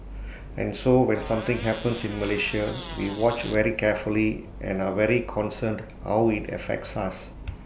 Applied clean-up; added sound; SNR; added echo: none; Fart; 15 dB; none.